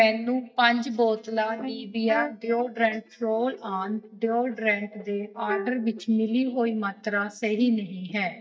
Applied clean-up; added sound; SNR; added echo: neural mask model DeepFilterNet 3.